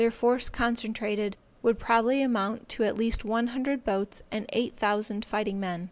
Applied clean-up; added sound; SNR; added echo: none; none; none; none.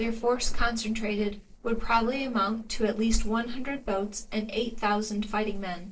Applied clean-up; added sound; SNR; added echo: neural separator model SepFormer DNS4.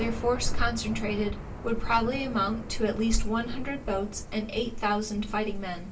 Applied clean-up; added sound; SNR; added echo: none; Thunder / Rain; 11 dB; reverberation time 0.2 s.